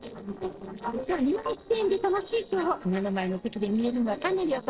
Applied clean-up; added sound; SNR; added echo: neural separator model SepFormer DNS4.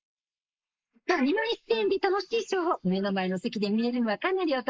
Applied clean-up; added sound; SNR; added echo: neural mask model Resemble Enhance denoiser.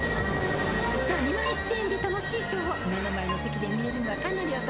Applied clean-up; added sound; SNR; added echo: none; Keyboard (musical) + Bowed string instrument; 8 dB; none.